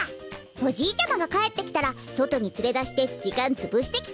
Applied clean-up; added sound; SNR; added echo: none; none; none; none.